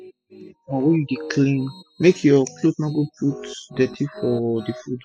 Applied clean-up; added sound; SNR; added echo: classical method spectral subtraction.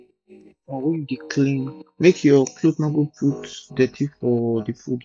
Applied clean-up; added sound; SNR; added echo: neural mask model DeepFilterNet 3.